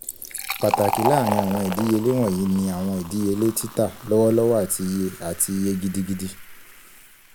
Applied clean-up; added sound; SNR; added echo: none; Fill (with liquid); 8 dB; none.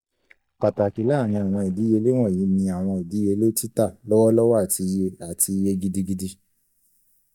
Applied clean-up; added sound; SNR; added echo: neural mask model DeepFilterNet 3.